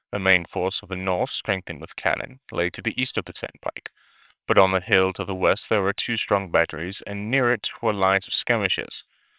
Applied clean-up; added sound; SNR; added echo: neural separator model SepFormer WHAMR!.